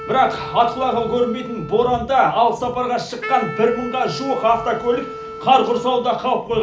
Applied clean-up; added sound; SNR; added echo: none; Wind instrument, woodwind instrument; 13 dB; reverberation time 0.4 s.